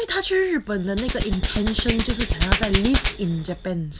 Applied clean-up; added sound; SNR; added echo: none; Hands; 1 dB; none.